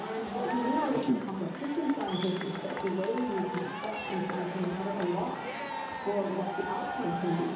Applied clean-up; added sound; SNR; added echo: none; Crowd / Cheering; 3 dB; reverberation time 0.7 s.